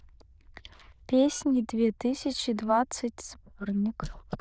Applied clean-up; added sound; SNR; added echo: neural diffusion model UNIVERSE++.